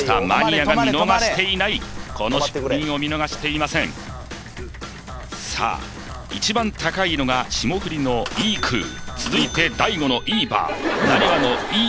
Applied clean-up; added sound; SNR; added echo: none; Domestic sounds, home sounds; 17 dB; none.